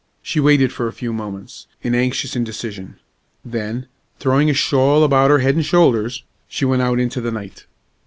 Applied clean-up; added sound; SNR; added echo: none; none; none; none.